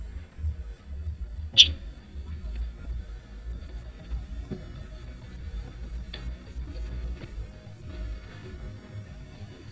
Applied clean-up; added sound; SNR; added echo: neural mask model DeepFilterNet 3.